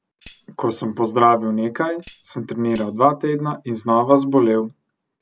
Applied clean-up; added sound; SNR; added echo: none; Tambourine; 16 dB; none.